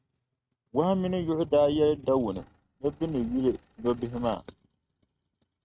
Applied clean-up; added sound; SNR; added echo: neural mask model RNNoise.